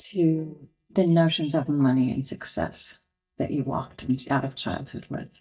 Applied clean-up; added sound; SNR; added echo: neural mask model DeepFilterNet 3.